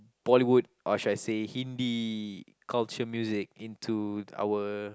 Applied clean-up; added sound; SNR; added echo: none; none; none; none.